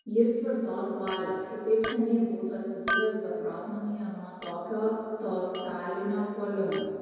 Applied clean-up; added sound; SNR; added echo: none; Chink, clink; 11 dB; reverberation time 2.2 s.